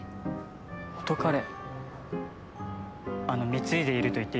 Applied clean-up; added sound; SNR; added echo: none; none; none; none.